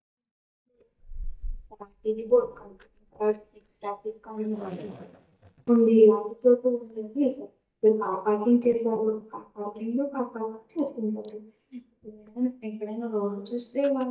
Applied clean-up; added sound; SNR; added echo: neural mask model DeepFilterNet 3.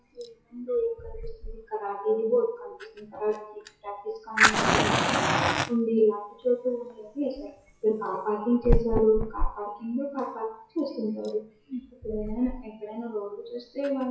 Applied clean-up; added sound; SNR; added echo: classical method WPE with log-MMSE.